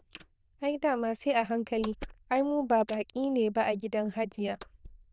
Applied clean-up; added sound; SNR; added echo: neural diffusion model UNIVERSE++.